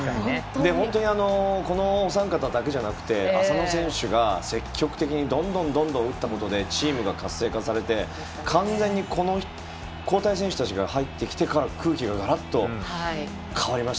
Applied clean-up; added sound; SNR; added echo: none; none; none; none.